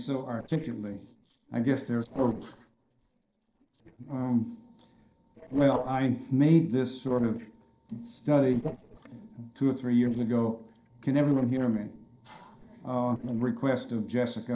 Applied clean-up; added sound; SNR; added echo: neural separator model SepFormer DNS4.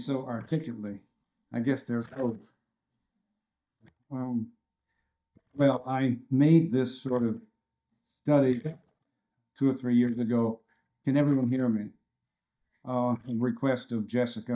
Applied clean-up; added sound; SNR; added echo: neural mask model DeepFilterNet 3.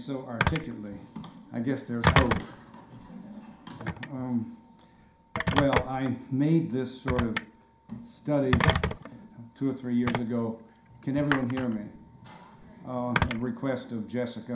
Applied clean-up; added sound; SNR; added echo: none; Telephone; 2 dB; reverberation time 0.5 s.